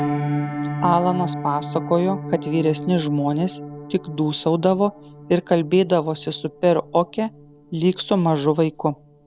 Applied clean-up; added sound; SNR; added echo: none; Piano; 9 dB; none.